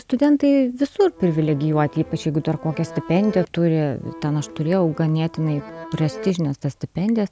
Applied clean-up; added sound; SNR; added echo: none; Accordion; 16 dB; none.